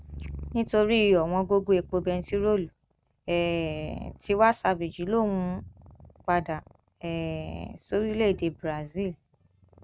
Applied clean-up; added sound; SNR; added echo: neural mask model RNNoise.